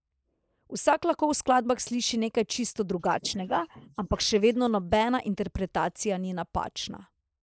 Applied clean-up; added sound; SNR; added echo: neural mask model Resemble Enhance denoiser.